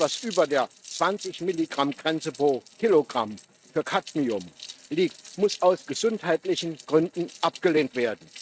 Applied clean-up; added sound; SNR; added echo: neural mask model RNNoise.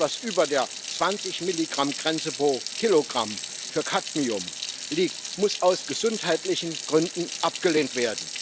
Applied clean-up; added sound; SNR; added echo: none; Sink (filling or washing) / Water tap, faucet; 8 dB; none.